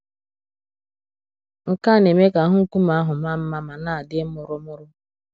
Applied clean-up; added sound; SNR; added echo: none; none; none; none.